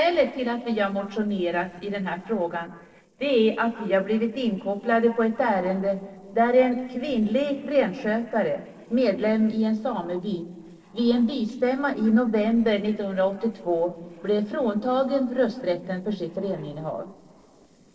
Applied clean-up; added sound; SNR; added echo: neural separator model SepFormer DNS4.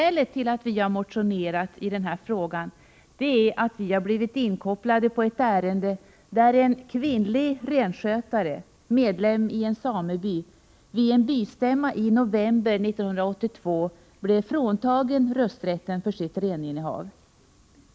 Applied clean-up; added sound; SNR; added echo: none; none; none; none.